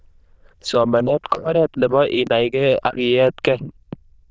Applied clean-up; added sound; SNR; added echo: neural diffusion model UNIVERSE++.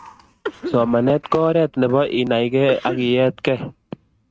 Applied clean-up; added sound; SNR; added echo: neural mask model RNNoise.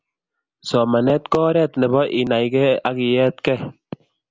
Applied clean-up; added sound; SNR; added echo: none; none; none; none.